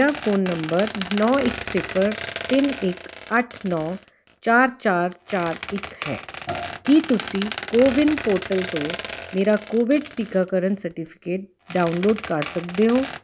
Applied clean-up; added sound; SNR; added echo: none; Squeak + Bowed string instrument; 12 dB; none.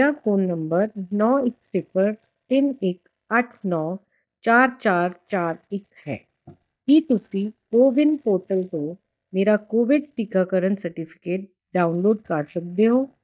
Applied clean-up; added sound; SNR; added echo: neural mask model DeepFilterNet 3.